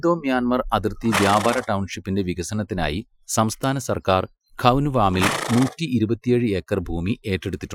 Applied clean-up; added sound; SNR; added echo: classical method Wiener filter.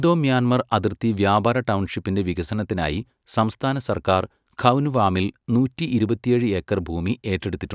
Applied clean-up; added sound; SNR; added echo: none; none; none; none.